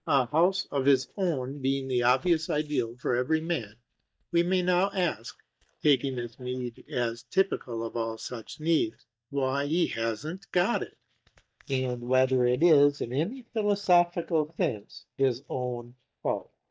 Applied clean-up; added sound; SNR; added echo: neural mask model DeepFilterNet 3.